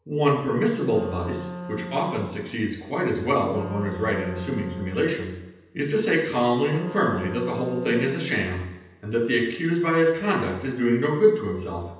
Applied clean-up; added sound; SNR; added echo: none; Wind instrument, woodwind instrument; 12 dB; reverberation time 0.9 s.